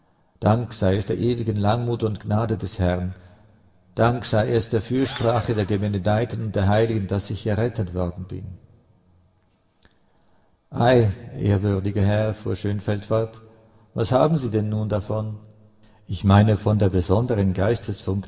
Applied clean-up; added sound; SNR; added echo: none; Engine / Drill; 16 dB; reverberation time 2.7 s.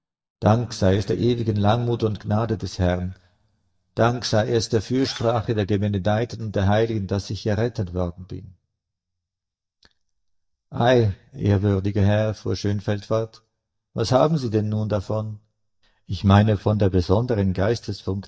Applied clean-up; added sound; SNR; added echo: neural mask model DeepFilterNet 3.